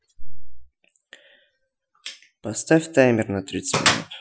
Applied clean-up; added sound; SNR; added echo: classical method Wiener filter.